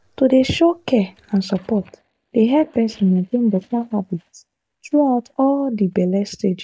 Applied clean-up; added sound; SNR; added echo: neural mask model DeepFilterNet 3.